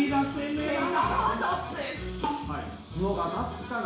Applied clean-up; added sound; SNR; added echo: none; none; none; reverberation time 0.7 s.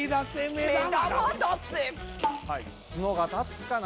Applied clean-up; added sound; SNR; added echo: none; none; none; none.